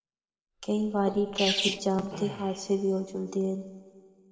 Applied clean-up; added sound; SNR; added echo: none; Sneeze; 7 dB; reverberation time 1.9 s.